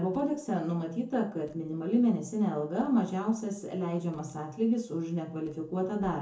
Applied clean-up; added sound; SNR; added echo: neural separator model SepFormer DNS4.